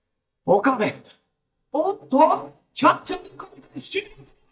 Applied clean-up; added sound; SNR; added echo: neural mask model DeepFilterNet 3.